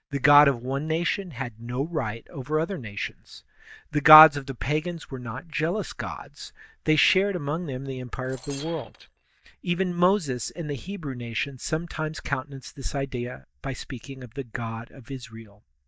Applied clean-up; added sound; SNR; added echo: neural mask model DeepFilterNet 3.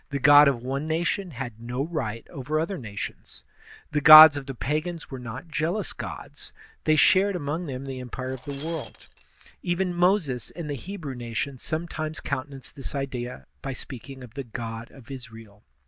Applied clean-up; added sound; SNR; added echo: none; Shatter; 11 dB; none.